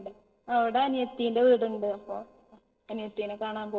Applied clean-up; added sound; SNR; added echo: neural separator model SepFormer DNS4.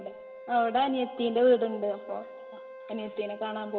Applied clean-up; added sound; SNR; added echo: none; Wind instrument, woodwind instrument; 16 dB; reverberation time 1.8 s.